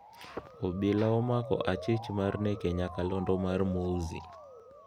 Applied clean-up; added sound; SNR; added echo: none; Motor vehicle (road) / Siren; 13 dB; none.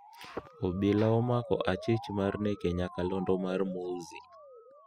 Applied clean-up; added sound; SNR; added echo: classical method spectral subtraction.